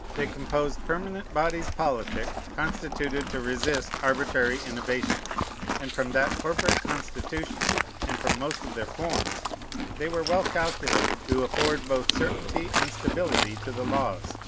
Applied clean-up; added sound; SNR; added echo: none; Livestock, farm animals, working animals; 0 dB; none.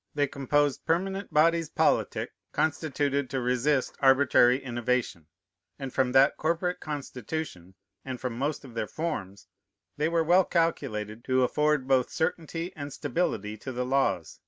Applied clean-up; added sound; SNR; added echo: none; none; none; none.